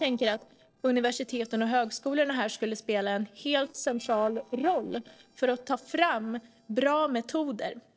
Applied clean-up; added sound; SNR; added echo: neural separator model SepFormer DNS4.